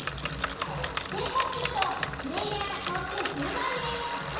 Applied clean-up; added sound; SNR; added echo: none; Bicycle; 2 dB; reverberation time 1.1 s.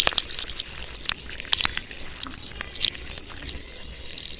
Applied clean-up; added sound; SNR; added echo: neural separator model SepFormer WHAMR!.